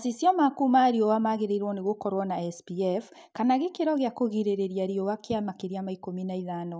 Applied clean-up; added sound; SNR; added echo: none; none; none; none.